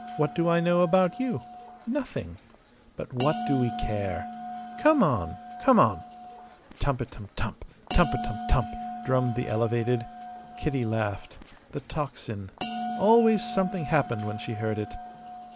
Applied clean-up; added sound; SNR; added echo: none; Bell; 10 dB; none.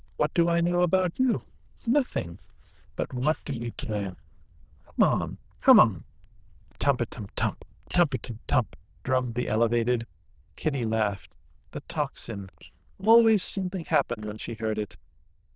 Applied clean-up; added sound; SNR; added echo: neural diffusion model UNIVERSE++.